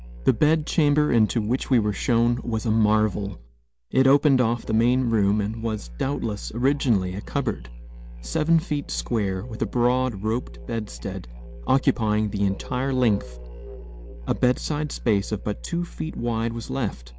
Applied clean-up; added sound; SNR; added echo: none; Musical instrument; 14 dB; none.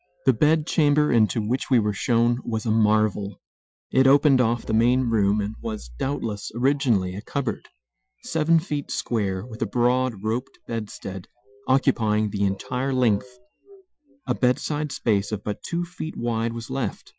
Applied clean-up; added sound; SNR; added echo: classical method Wiener filter.